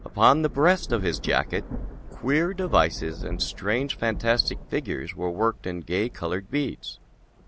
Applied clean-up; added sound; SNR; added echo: none; Thunder / Rain; 11 dB; none.